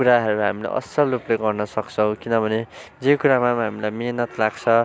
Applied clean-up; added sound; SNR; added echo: none; none; none; none.